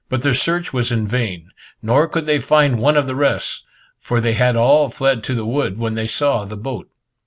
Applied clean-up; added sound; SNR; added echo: none; none; none; none.